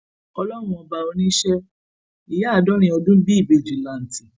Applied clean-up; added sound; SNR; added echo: none; none; none; none.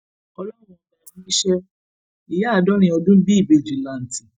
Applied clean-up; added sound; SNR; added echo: neural mask model DeepFilterNet 3.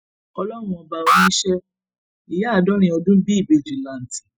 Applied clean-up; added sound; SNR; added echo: classical method spectral subtraction.